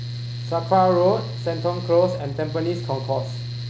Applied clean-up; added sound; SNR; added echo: none; Mechanical fan; 7 dB; none.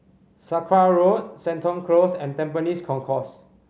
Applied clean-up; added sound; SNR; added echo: none; none; none; none.